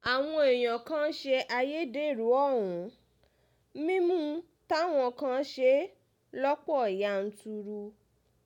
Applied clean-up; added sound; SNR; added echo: none; none; none; none.